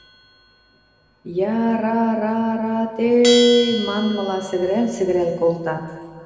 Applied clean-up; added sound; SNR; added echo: none; Bell; 12 dB; reverberation time 2.0 s.